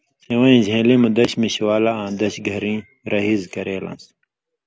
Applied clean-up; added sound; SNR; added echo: none; none; none; none.